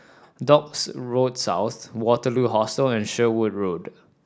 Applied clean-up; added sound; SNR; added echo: none; none; none; none.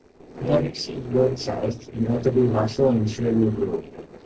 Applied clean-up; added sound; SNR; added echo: neural separator model SepFormer DNS4.